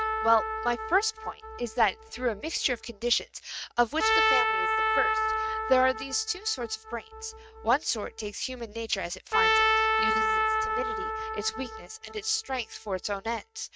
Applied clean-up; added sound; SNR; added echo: neural mask model RNNoise.